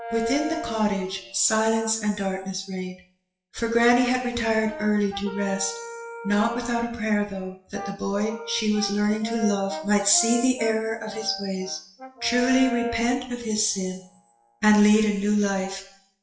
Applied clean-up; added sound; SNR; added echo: classical method WPE with log-MMSE.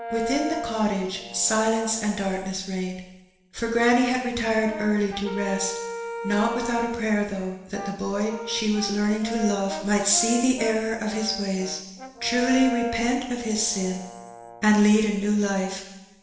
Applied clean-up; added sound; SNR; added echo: none; Brass instrument; 12 dB; reverberation time 1.1 s.